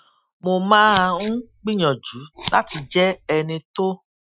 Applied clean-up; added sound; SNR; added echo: classical method Wiener filter.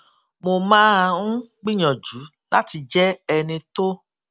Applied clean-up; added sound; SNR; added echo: none; none; none; none.